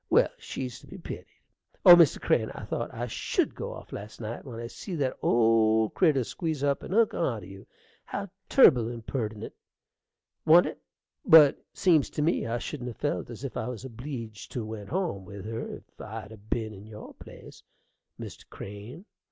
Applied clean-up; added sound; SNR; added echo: none; none; none; none.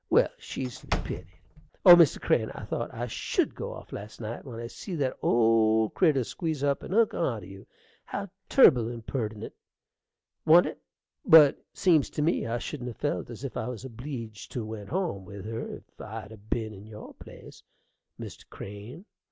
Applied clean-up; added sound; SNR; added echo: none; Slam / Wood; 9 dB; none.